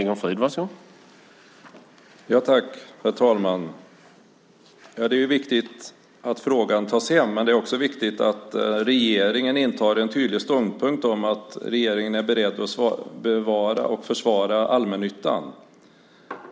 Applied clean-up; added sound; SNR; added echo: none; none; none; none.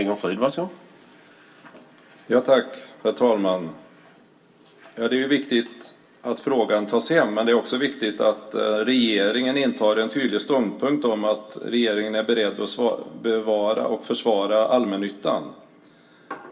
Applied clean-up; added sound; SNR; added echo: none; none; none; reverberation time 0.2 s.